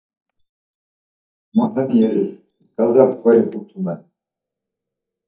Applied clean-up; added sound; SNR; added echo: neural mask model DeepFilterNet 3.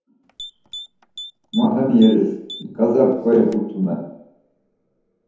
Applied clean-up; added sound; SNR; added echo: none; Typing; 19 dB; reverberation time 0.9 s.